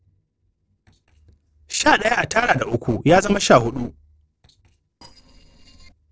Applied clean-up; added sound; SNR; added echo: neural separator model SepFormer DNS4.